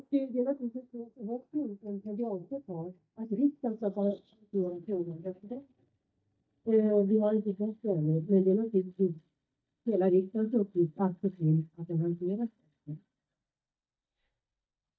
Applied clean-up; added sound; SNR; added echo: neural mask model DeepFilterNet 3.